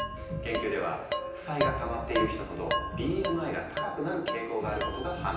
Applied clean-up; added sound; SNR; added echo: none; Dishes, pots, and pans; 3 dB; reverberation time 0.9 s.